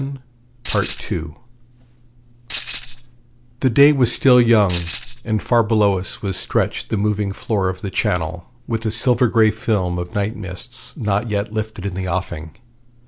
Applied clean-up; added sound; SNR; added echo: none; Tambourine; 11 dB; none.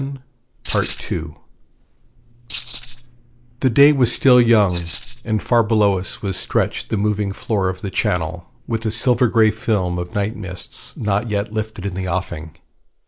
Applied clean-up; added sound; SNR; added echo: neural mask model Resemble Enhance denoiser.